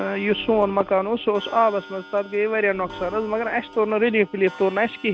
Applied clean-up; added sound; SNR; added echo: none; Clock + Organ; 19 dB; none.